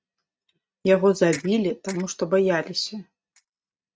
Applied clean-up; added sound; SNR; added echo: neural mask model RNNoise.